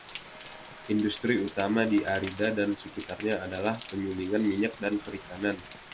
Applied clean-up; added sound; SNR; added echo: none; Rain; 16 dB; none.